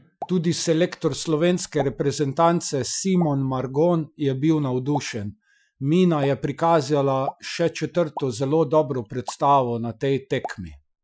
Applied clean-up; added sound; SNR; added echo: classical method Wiener filter.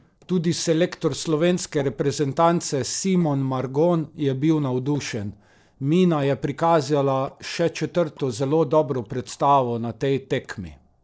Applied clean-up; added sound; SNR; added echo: neural separator model SepFormer DNS4.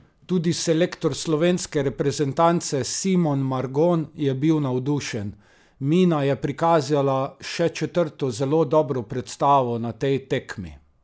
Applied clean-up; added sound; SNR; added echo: none; none; none; none.